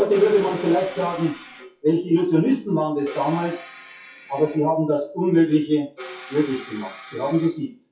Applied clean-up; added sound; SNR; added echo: classical method WPE with log-MMSE.